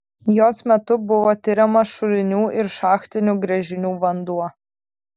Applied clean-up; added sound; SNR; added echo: none; none; none; none.